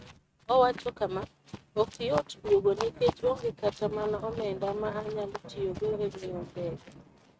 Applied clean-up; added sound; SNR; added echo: neural mask model RNNoise.